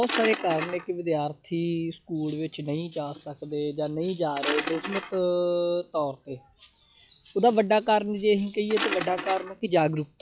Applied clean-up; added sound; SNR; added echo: classical method log-MMSE.